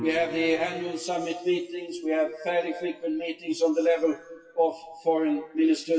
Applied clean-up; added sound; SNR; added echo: classical method WPE with log-MMSE.